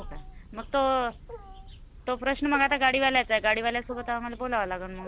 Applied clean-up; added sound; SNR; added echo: none; Wild animals; 15 dB; none.